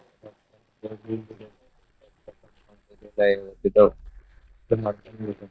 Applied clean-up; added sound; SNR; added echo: neural mask model DeepFilterNet 3.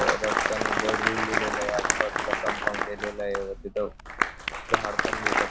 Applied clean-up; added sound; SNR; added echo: none; Applause; -5 dB; none.